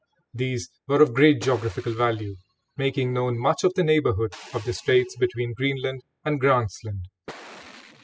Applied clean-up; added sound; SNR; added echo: classical method spectral subtraction.